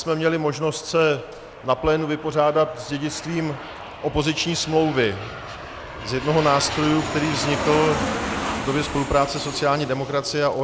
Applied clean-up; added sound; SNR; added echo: none; Aircraft; 8 dB; none.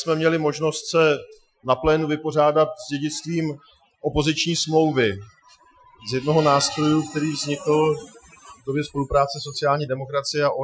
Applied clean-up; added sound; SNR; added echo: classical method Wiener filter.